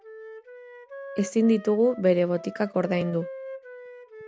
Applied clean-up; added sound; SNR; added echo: none; Wind instrument, woodwind instrument; 15 dB; none.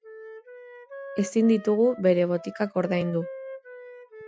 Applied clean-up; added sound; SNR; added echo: classical method Wiener filter.